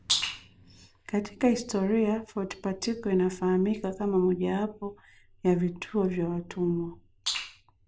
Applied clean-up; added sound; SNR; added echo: none; none; none; none.